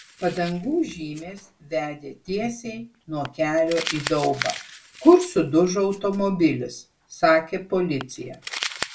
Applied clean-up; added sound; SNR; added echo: none; Crumpling, crinkling; 14 dB; reverberation time 0.2 s.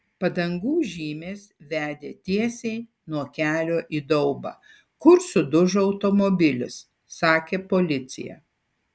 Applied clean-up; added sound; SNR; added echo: none; none; none; none.